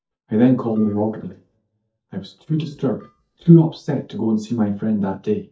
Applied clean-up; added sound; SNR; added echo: neural mask model DeepFilterNet 3.